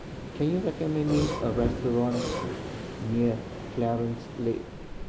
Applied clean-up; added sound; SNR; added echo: none; Waves, surf + Burping, eructation; 5 dB; none.